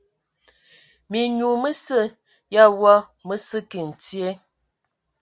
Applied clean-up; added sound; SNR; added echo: none; none; none; none.